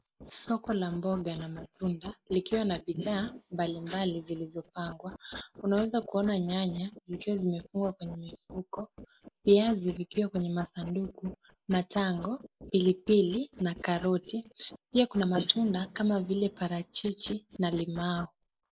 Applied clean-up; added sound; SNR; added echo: neural mask model Resemble Enhance denoiser.